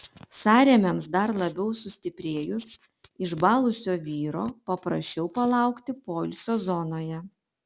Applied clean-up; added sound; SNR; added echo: none; none; none; none.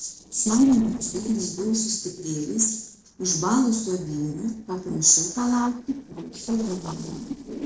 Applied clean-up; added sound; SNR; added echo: neural separator model SepFormer DNS4.